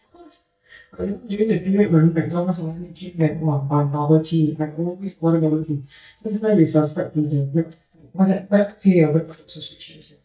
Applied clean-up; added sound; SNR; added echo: neural mask model DeepFilterNet 3.